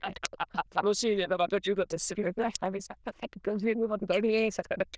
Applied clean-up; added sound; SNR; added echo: neural diffusion model UNIVERSE++.